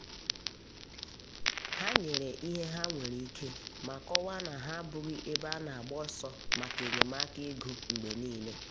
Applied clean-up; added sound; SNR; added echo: none; Crackle; -2 dB; none.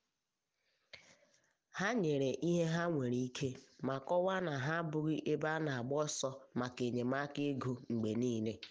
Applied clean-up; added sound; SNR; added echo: none; none; none; none.